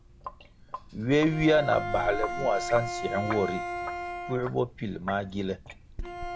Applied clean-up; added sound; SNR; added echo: none; Sink (filling or washing) + Bowed string instrument; 7 dB; none.